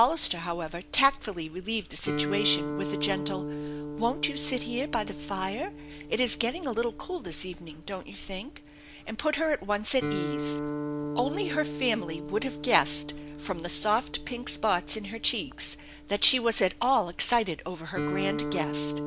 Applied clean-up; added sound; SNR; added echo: none; Guitar; 6 dB; none.